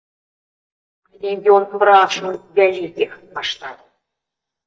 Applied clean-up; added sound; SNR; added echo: neural mask model DeepFilterNet 3.